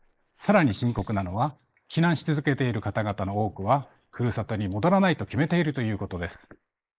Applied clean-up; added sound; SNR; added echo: neural mask model Resemble Enhance denoiser.